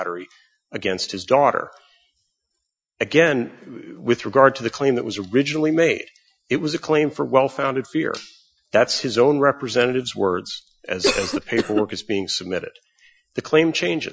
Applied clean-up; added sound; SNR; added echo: classical method Wiener filter.